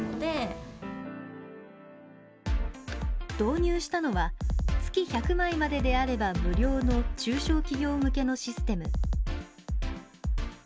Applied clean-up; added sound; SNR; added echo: none; none; none; none.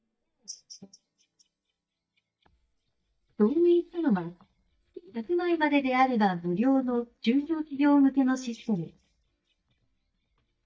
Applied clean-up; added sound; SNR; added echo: neural mask model DeepFilterNet 3.